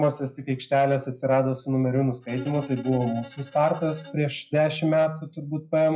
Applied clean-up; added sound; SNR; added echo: classical method log-MMSE.